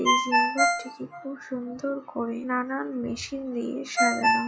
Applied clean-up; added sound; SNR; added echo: classical method log-MMSE.